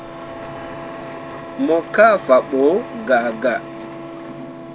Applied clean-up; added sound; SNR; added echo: none; Printer; 12 dB; none.